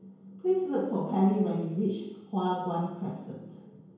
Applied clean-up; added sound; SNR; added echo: none; none; none; reverberation time 1.0 s.